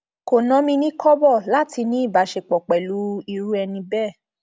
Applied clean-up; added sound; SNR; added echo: none; none; none; none.